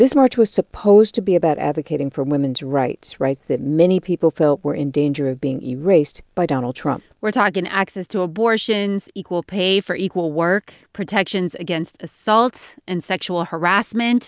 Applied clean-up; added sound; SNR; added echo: none; none; none; none.